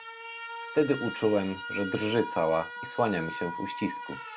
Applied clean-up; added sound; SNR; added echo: none; Alarm; 9 dB; none.